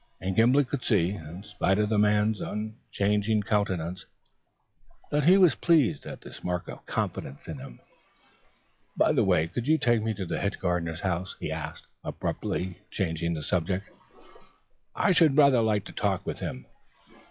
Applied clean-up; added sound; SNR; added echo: classical method log-MMSE.